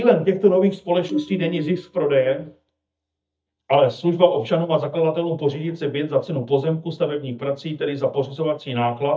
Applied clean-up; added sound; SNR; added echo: neural mask model DeepFilterNet 3.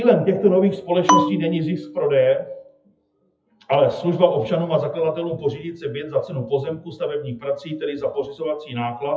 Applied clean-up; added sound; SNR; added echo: classical method WPE with log-MMSE.